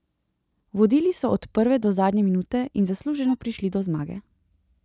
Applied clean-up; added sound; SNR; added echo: neural mask model DeepFilterNet 3.